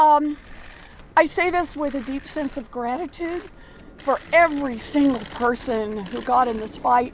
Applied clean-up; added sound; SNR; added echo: none; none; none; none.